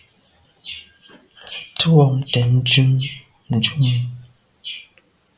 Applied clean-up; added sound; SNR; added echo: none; none; none; none.